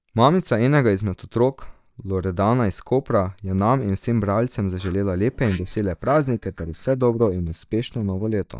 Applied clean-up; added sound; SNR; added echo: neural mask model DeepFilterNet 3.